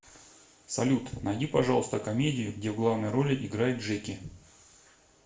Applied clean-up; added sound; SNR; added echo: none; none; none; reverberation time 0.4 s.